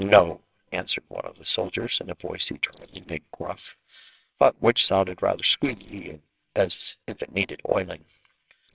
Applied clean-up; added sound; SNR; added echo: neural separator model SepFormer WHAMR!.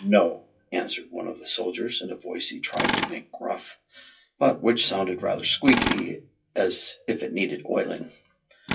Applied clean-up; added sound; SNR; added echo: classical method WPE with log-MMSE.